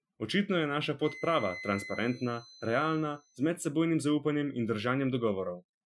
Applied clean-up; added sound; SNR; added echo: classical method Wiener filter.